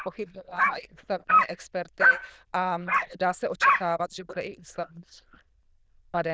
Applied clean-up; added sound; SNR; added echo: neural diffusion model UNIVERSE++.